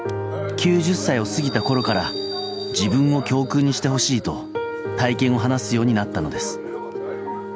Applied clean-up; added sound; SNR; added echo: none; none; none; none.